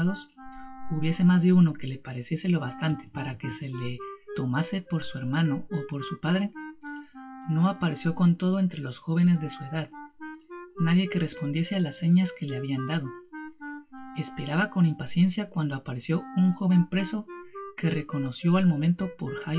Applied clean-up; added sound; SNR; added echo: classical method WPE with log-MMSE.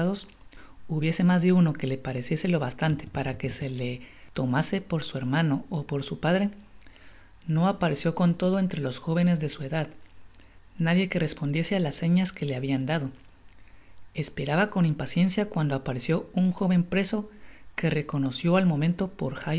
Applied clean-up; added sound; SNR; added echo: none; none; none; none.